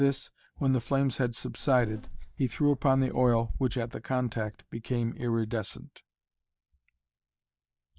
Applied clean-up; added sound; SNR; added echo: neural mask model DeepFilterNet 3.